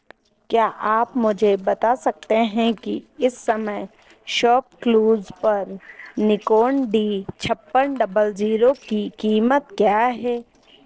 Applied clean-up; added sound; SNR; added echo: neural separator model SepFormer DNS4.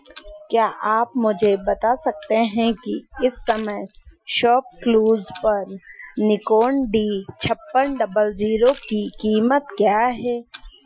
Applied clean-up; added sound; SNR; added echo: classical method Wiener filter.